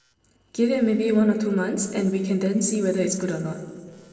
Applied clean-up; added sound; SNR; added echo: neural separator model SepFormer DNS4.